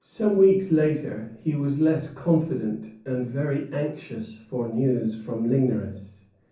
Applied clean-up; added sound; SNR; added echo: none; none; none; reverberation time 0.6 s.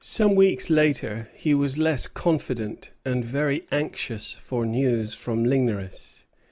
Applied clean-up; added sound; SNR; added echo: none; none; none; none.